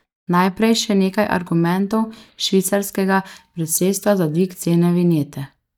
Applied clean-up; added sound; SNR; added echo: neural mask model DeepFilterNet 3.